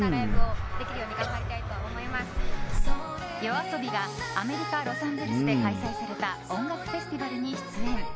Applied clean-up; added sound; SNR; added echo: none; Respiratory sounds; -3 dB; none.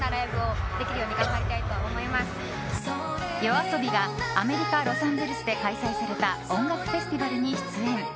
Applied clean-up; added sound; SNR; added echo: none; none; none; none.